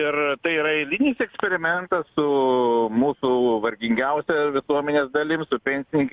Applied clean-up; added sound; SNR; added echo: none; none; none; none.